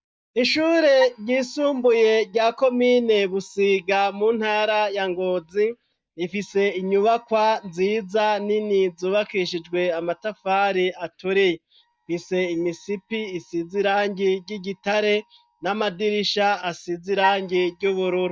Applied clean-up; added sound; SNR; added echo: neural mask model DeepFilterNet 3.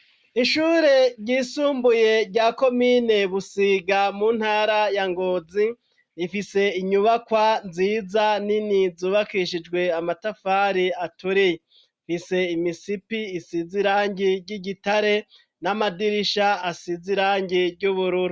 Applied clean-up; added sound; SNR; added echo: none; none; none; none.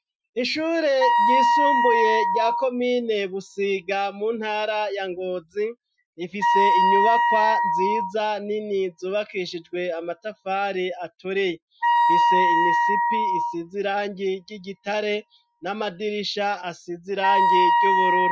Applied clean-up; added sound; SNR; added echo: classical method Wiener filter.